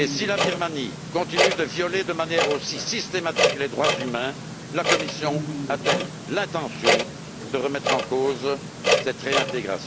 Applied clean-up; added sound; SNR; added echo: none; Clock; -1 dB; none.